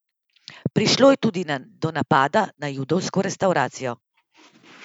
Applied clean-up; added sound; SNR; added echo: none; none; none; none.